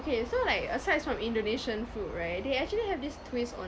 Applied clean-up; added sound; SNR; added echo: none; none; none; none.